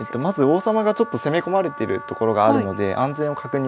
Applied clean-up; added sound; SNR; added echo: none; Wind instrument, woodwind instrument; 15 dB; none.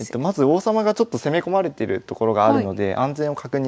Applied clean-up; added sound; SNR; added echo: none; none; none; none.